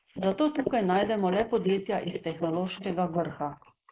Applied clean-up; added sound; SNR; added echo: neural mask model Resemble Enhance denoiser.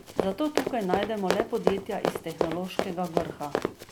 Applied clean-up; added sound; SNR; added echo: none; Run; 0 dB; none.